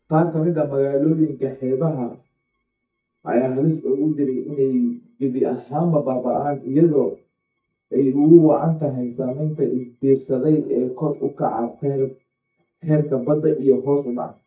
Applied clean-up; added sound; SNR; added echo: neural mask model DeepFilterNet 3.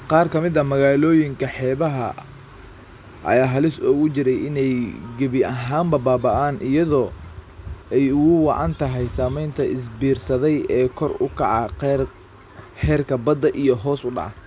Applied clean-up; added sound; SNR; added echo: none; none; none; none.